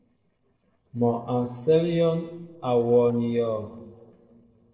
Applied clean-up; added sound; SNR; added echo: neural separator model SepFormer DNS4.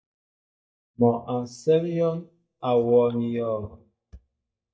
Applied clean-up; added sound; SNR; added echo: neural mask model DeepFilterNet 3.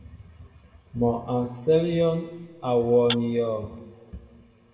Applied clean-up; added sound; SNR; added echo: none; Tap / Glass; 10 dB; reverberation time 1.7 s.